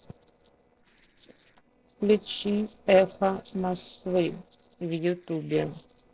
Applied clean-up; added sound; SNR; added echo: neural separator model SepFormer DNS4.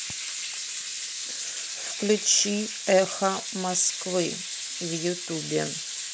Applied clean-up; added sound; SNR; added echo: none; none; none; none.